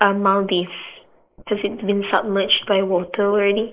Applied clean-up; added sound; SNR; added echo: neural mask model Resemble Enhance denoiser.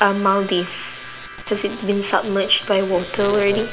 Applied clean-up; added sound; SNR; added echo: none; Harmonica; 18 dB; none.